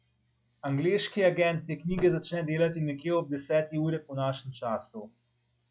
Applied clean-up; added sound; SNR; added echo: classical method log-MMSE.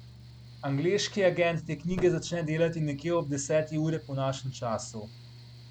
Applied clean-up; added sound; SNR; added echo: none; Mechanical fan + Thump, thud; 16 dB; none.